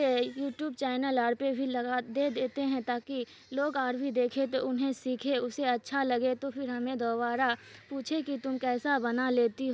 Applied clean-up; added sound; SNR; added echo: none; none; none; none.